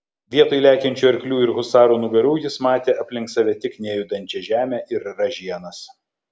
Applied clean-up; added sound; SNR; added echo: none; none; none; none.